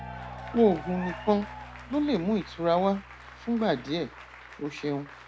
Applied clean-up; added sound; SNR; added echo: none; Applause / Cheering + Bass guitar; 14 dB; none.